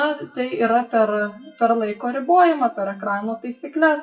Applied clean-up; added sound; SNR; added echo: classical method WPE with log-MMSE.